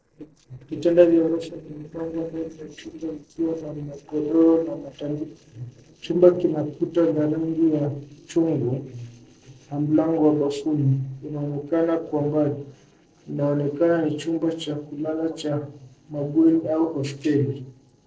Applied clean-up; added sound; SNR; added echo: neural separator model SepFormer DNS4.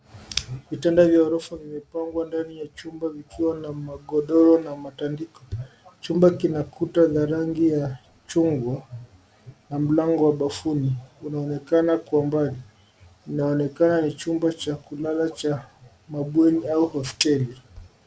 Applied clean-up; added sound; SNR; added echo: none; none; none; none.